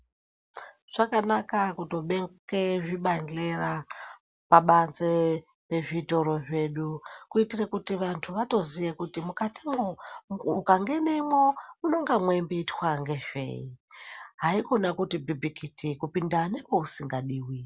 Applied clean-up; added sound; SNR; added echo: none; none; none; none.